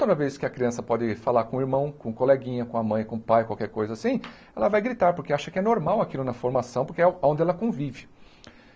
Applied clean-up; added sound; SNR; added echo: none; none; none; none.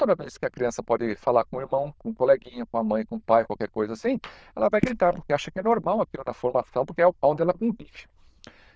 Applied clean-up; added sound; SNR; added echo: neural diffusion model UNIVERSE++.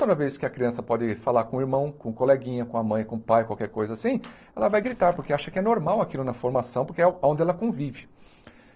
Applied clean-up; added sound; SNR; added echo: neural separator model SepFormer DNS4.